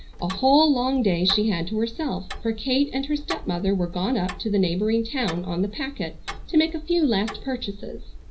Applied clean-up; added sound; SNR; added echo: none; Tick-tock; 12 dB; reverberation time 0.5 s.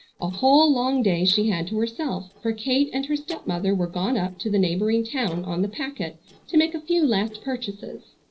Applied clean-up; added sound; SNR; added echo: neural separator model SepFormer DNS4.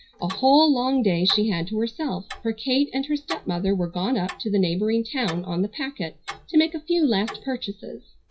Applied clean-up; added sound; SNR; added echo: classical method WPE with log-MMSE.